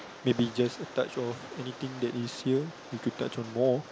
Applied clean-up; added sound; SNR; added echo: none; Rain; 14 dB; none.